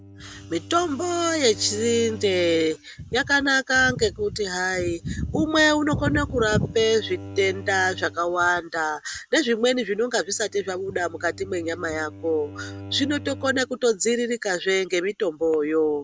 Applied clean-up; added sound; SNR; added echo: none; Bowed string instrument; 18 dB; none.